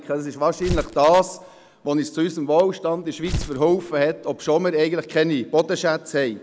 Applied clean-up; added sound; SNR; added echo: none; Tearing; 12 dB; none.